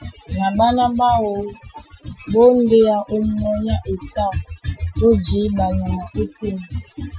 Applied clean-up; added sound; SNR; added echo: classical method Wiener filter.